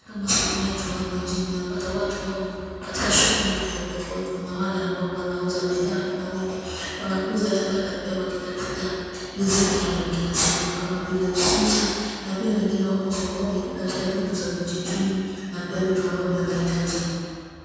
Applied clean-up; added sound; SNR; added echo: none; none; none; reverberation time 2.1 s.